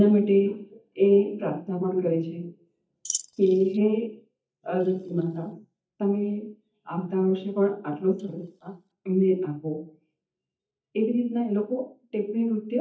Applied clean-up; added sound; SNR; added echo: neural mask model DeepFilterNet 3.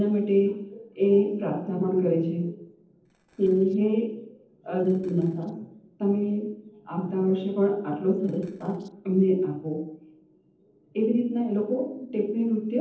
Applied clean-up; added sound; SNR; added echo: neural separator model SepFormer DNS4.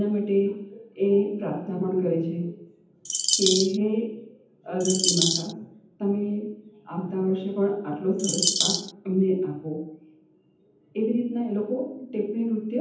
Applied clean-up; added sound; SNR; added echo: none; Bird vocalization, bird call, bird song; -2 dB; reverberation time 0.8 s.